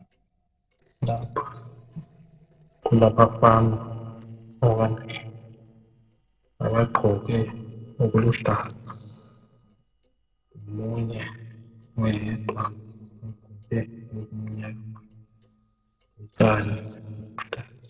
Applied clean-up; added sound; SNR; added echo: neural separator model SepFormer DNS4.